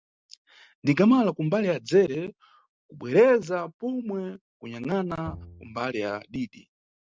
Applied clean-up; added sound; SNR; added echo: none; Bowed string instrument; 20 dB; none.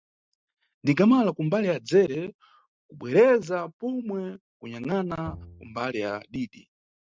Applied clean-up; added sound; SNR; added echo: neural mask model DeepFilterNet 3.